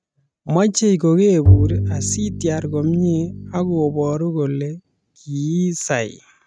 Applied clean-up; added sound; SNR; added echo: neural mask model RNNoise.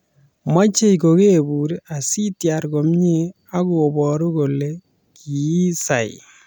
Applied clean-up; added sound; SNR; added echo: none; none; none; none.